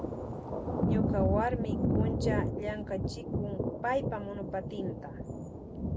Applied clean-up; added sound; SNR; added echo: none; Thunder; -5 dB; none.